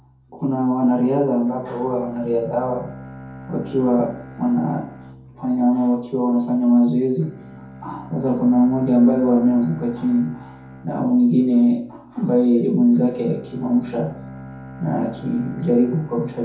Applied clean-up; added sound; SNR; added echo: none; Bowed string instrument; 19 dB; reverberation time 0.6 s.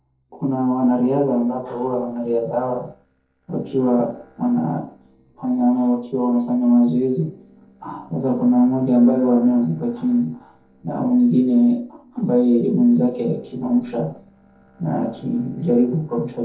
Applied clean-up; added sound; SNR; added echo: neural separator model SepFormer DNS4.